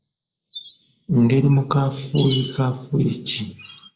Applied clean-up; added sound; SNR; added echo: neural mask model Resemble Enhance denoiser.